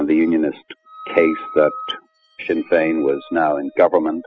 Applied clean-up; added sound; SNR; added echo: classical method spectral subtraction.